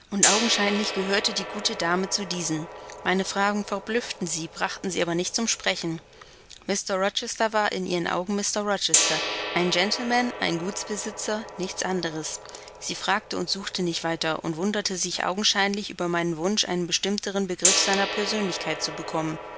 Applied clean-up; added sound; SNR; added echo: none; Gong; 6 dB; none.